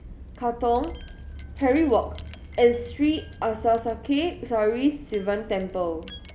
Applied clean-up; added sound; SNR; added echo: none; Wind chime; 15 dB; none.